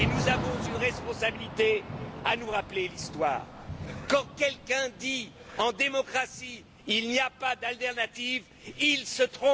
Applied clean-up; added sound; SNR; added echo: none; Thunder / Rain; 9 dB; none.